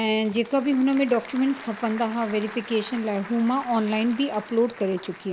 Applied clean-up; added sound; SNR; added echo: none; Applause / Crowd; 17 dB; none.